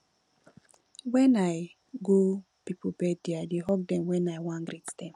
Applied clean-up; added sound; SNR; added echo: none; none; none; none.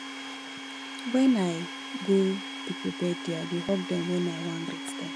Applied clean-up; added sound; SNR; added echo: none; Domestic sounds, home sounds; 8 dB; none.